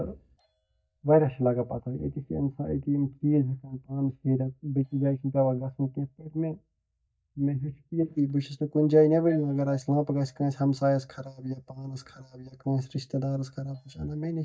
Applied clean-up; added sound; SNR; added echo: neural mask model DeepFilterNet 3.